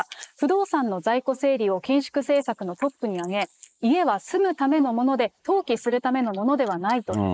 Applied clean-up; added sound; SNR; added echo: neural mask model Resemble Enhance denoiser.